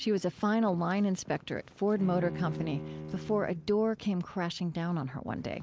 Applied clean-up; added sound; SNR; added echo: none; Bowed string instrument; 12 dB; none.